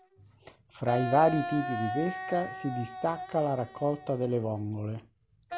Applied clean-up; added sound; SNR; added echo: none; Wind instrument, woodwind instrument; 8 dB; none.